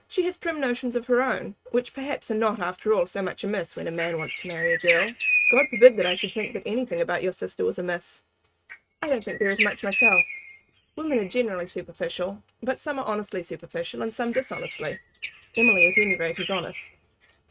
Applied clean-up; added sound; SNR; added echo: neural mask model RNNoise.